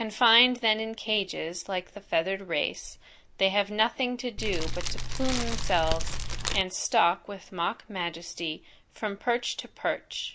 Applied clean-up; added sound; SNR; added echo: none; Fire; -1 dB; none.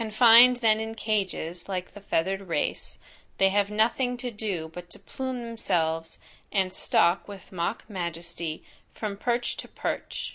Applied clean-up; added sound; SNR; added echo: none; none; none; none.